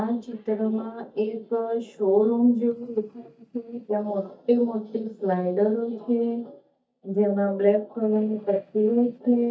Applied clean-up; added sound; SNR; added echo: neural mask model DeepFilterNet 3.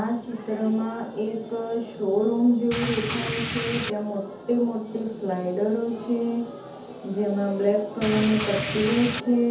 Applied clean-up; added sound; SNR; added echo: none; Rain; 2 dB; reverberation time 0.5 s.